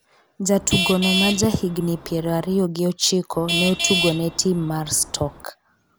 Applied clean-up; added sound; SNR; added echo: none; Traffic noise, roadway noise / Vehicle horn, car horn, honking; 5 dB; none.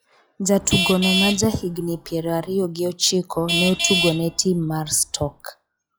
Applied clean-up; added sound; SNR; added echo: classical method log-MMSE.